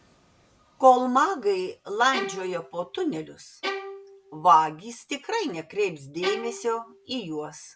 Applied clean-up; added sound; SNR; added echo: none; Bowed string instrument; 11 dB; none.